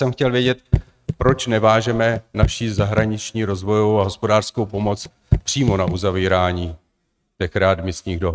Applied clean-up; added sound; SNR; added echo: neural mask model RNNoise.